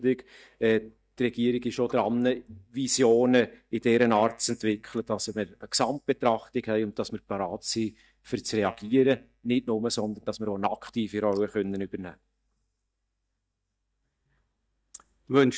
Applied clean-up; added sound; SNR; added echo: neural mask model DeepFilterNet 3.